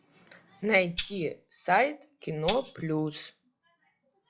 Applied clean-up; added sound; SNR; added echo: classical method log-MMSE.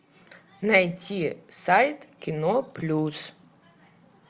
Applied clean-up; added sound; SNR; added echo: none; none; none; none.